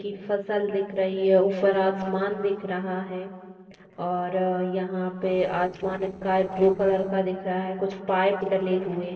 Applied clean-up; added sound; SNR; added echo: neural separator model SepFormer DNS4.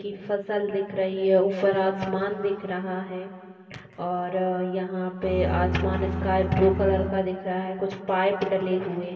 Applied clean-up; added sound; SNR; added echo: none; Bowed string instrument; 4 dB; reverberation time 2.7 s.